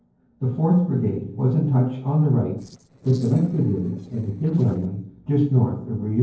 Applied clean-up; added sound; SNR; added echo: neural separator model SepFormer DNS4.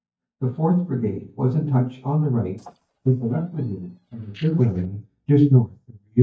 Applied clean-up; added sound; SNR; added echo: neural mask model DeepFilterNet 3.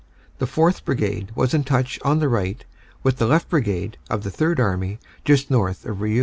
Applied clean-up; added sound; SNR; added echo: none; none; none; none.